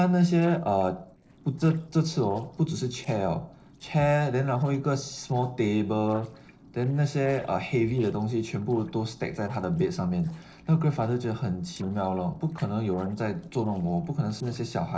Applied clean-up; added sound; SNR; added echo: neural separator model SepFormer DNS4.